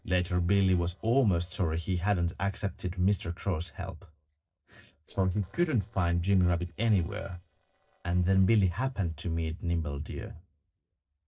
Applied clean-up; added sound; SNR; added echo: neural separator model SepFormer DNS4.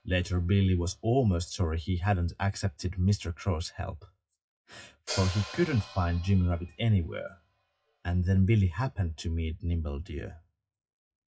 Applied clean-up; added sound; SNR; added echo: classical method WPE with log-MMSE.